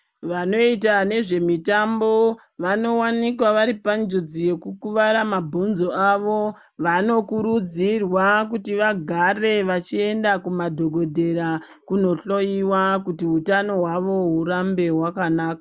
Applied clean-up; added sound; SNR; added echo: none; none; none; none.